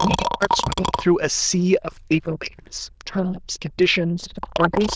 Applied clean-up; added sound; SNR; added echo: neural diffusion model UNIVERSE++.